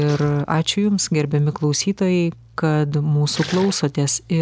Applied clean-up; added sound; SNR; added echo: none; Splash, splatter; 19 dB; none.